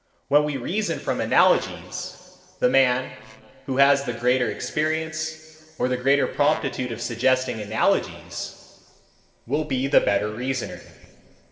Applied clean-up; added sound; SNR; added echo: neural separator model SepFormer DNS4.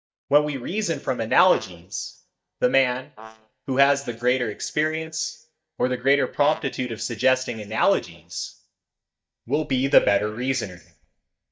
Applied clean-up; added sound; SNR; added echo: neural mask model DeepFilterNet 3.